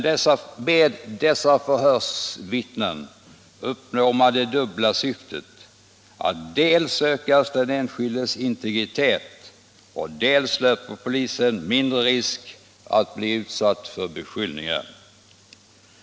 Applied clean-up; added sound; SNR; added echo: none; none; none; none.